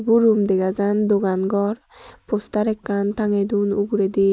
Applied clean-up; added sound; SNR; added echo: none; none; none; none.